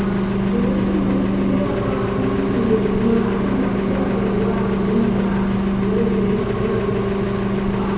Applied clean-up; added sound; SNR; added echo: none; Engine; -5 dB; reverberation time 2.2 s.